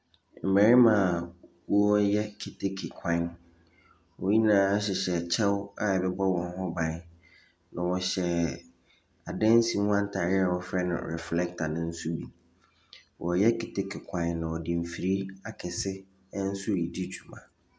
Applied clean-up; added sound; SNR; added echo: none; none; none; none.